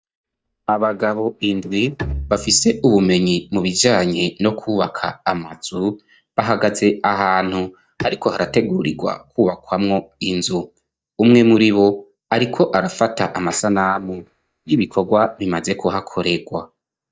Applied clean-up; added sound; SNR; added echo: neural mask model DeepFilterNet 3.